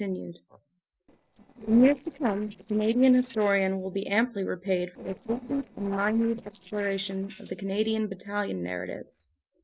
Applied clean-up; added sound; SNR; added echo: neural separator model SepFormer DNS4.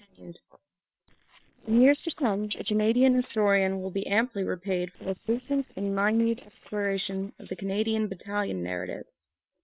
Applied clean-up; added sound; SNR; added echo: neural separator model SepFormer WHAM!.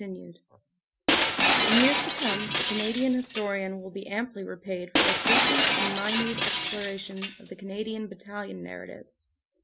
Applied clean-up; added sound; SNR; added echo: none; Shatter; -4 dB; none.